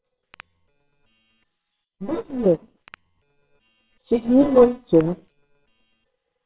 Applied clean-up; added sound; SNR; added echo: neural separator model SepFormer WHAMR!.